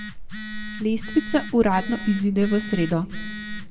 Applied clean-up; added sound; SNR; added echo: none; Telephone; 8 dB; reverberation time 2.1 s.